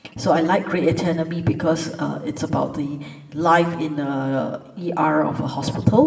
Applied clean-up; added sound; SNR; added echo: none; none; none; reverberation time 1.1 s.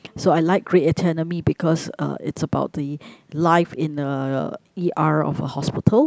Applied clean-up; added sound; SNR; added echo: none; none; none; none.